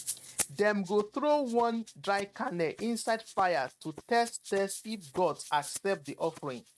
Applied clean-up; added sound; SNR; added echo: neural mask model RNNoise.